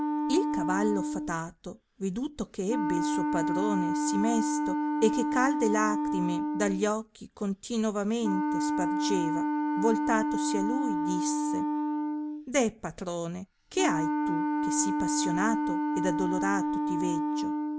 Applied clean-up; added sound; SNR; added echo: none; Wind instrument, woodwind instrument; -2 dB; none.